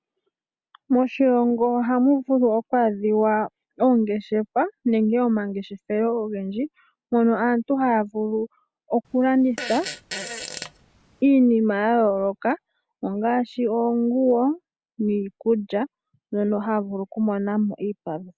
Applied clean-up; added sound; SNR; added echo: none; Fart; 13 dB; none.